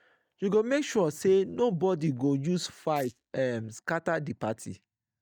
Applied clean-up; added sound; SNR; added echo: neural mask model DeepFilterNet 3.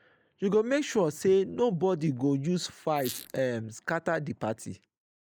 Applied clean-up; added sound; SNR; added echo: neural mask model Resemble Enhance denoiser.